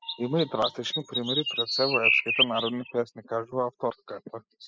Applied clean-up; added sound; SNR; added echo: classical method spectral subtraction.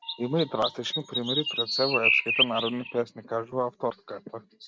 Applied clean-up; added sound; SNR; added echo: none; Chirp, tweet; -2 dB; none.